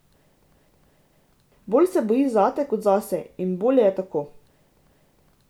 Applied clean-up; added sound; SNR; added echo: none; none; none; none.